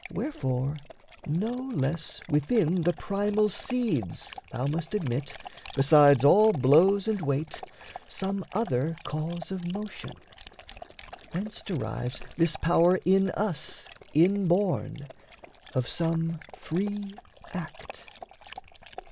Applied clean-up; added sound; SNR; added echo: none; Dog; 19 dB; none.